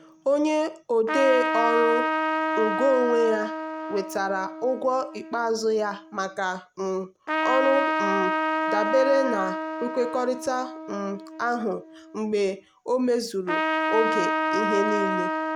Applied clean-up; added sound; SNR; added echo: none; Trumpet; 2 dB; none.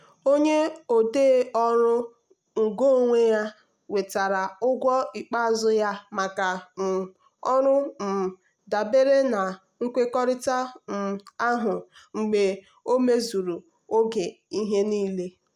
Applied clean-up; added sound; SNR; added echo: none; none; none; none.